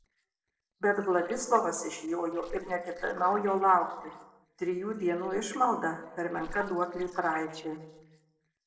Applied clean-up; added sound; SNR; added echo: neural separator model SepFormer DNS4.